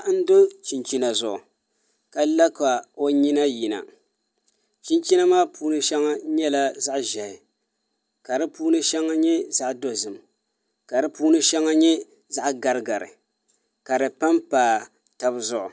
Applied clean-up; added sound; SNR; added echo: none; none; none; none.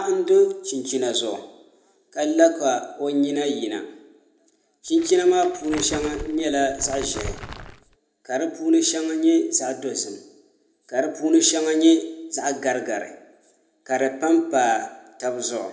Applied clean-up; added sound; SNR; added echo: none; Crumpling, crinkling; 13 dB; reverberation time 0.7 s.